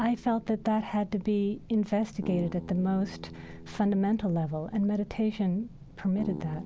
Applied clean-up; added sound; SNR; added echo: none; Bass guitar; 16 dB; none.